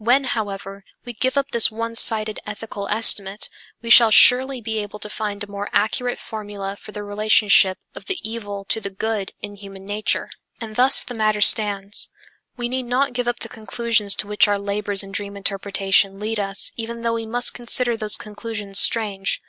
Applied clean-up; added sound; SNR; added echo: none; none; none; none.